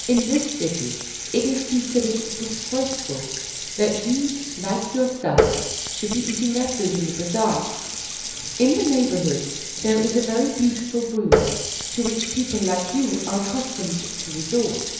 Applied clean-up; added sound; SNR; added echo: none; Water tap, faucet; 4 dB; reverberation time 1.0 s.